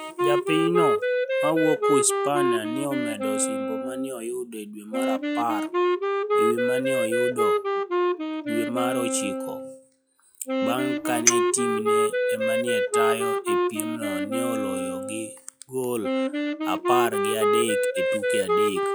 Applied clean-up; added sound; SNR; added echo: classical method log-MMSE.